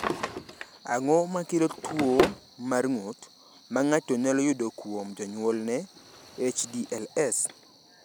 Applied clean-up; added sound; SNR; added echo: none; Drawer open or close; 8 dB; none.